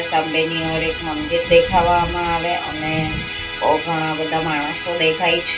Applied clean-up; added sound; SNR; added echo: none; Musical instrument; 9 dB; reverberation time 0.2 s.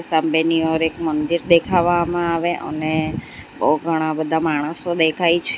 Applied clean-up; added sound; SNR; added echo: none; none; none; none.